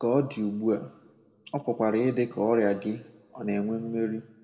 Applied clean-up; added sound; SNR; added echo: none; none; none; reverberation time 0.9 s.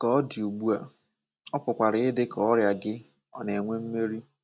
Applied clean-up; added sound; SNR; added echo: none; none; none; none.